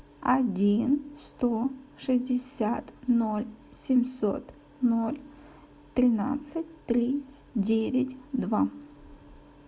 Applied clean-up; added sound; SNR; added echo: none; none; none; none.